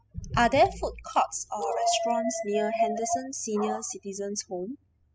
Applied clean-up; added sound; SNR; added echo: classical method spectral subtraction.